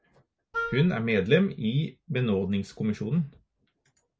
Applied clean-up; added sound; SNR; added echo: none; Wind instrument, woodwind instrument; 8 dB; none.